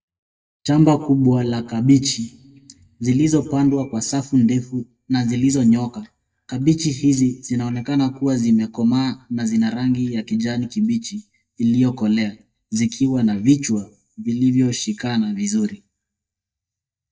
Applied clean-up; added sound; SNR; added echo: neural mask model DeepFilterNet 3.